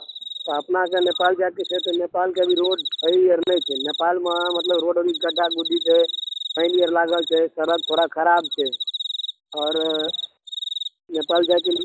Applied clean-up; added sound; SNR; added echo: classical method log-MMSE.